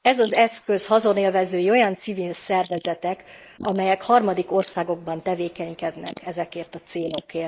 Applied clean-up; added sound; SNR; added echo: neural mask model Resemble Enhance denoiser.